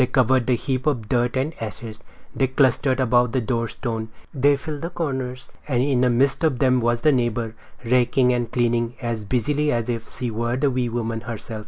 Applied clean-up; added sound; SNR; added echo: none; none; none; none.